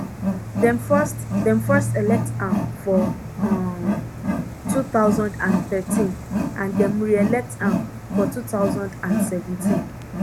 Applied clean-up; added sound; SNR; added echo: none; Wild animals; 0 dB; none.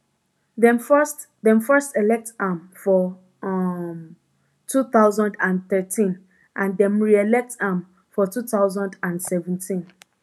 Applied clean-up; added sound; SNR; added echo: none; none; none; none.